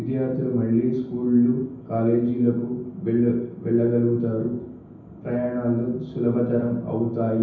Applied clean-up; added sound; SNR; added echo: none; none; none; reverberation time 0.9 s.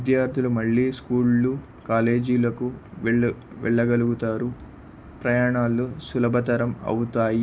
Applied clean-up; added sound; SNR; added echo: none; none; none; none.